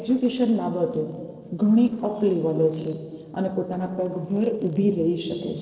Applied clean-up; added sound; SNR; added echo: neural separator model SepFormer DNS4.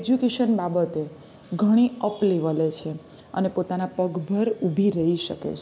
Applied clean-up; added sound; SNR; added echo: none; none; none; none.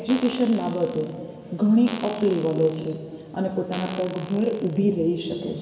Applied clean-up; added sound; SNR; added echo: none; Fart; 16 dB; reverberation time 2.5 s.